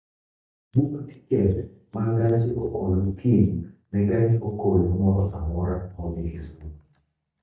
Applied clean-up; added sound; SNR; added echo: neural mask model DeepFilterNet 3.